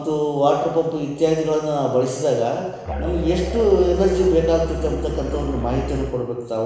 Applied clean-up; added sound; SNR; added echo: none; Musical instrument; 6 dB; reverberation time 1.0 s.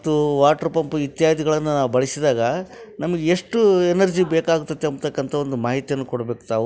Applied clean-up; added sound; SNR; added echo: none; none; none; none.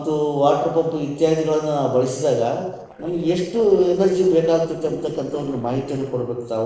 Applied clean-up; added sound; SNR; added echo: neural separator model SepFormer DNS4.